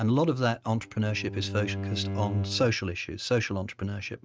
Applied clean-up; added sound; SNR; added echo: neural mask model RNNoise.